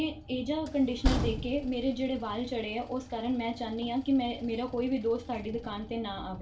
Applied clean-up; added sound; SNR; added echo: none; Train; 7 dB; reverberation time 0.3 s.